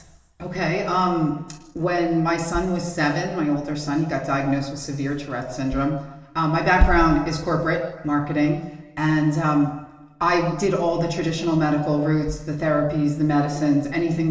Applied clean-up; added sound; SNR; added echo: none; Bass drum; 14 dB; reverberation time 1.0 s.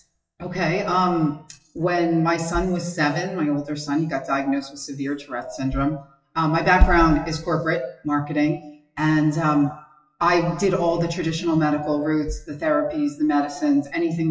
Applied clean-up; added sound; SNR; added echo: classical method WPE with log-MMSE.